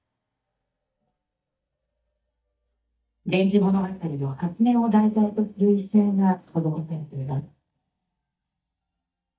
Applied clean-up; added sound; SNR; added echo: neural mask model DeepFilterNet 3.